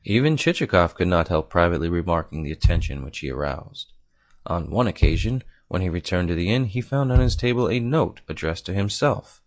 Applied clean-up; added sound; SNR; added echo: classical method log-MMSE.